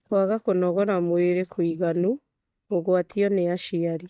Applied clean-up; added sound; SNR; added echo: neural mask model DeepFilterNet 3.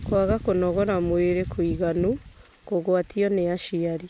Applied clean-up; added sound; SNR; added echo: none; none; none; none.